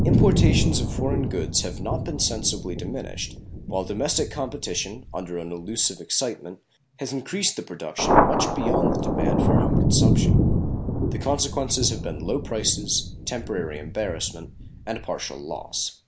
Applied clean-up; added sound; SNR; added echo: none; Thunder; -3 dB; none.